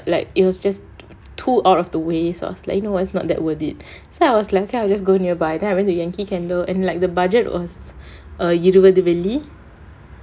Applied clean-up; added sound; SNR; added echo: none; none; none; none.